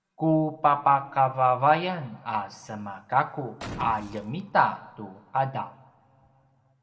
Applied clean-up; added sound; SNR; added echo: none; Boom; 14 dB; reverberation time 1.3 s.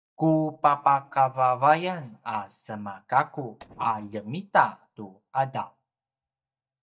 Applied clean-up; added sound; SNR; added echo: neural mask model DeepFilterNet 3.